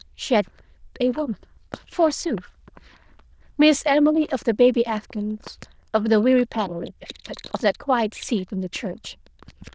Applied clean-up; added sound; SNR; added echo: neural diffusion model UNIVERSE++.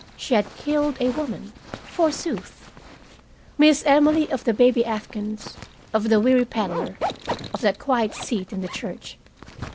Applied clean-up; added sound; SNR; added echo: none; Zipper (clothing); 13 dB; none.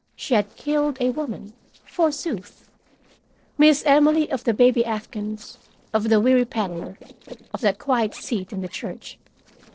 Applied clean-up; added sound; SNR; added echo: neural separator model SepFormer DNS4.